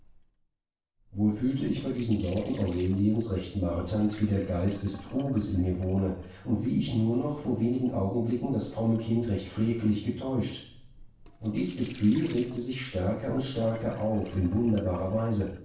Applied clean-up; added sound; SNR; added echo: neural separator model SepFormer DNS4.